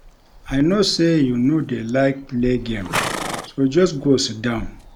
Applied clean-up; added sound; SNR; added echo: none; Livestock, farm animals, working animals; 12 dB; none.